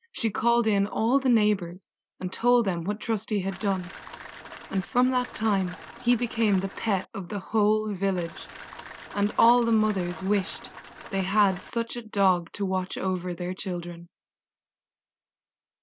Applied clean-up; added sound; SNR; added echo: none; Rain; 16 dB; none.